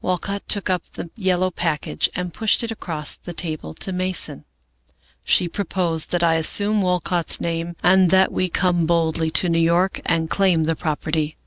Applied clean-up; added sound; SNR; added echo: none; none; none; none.